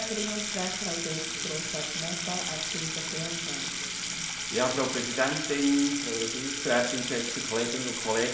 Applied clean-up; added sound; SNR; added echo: none; Sink (filling or washing) / Water tap, faucet; 2 dB; reverberation time 0.7 s.